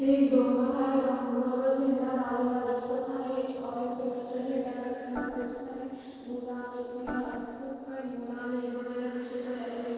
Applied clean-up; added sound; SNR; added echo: neural separator model SepFormer DNS4.